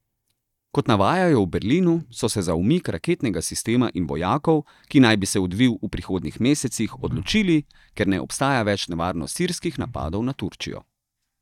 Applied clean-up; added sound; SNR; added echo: neural mask model DeepFilterNet 3.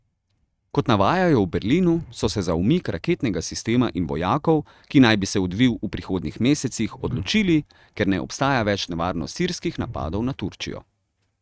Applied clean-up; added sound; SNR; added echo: neural mask model RNNoise.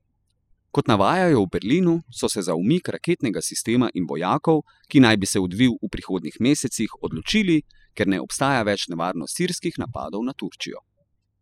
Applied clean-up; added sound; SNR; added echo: classical method spectral subtraction.